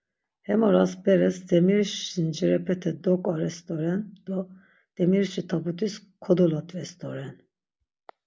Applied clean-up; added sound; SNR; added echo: none; none; none; none.